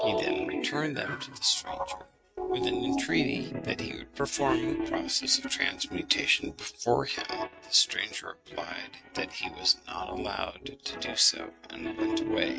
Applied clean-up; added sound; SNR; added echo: neural mask model RNNoise.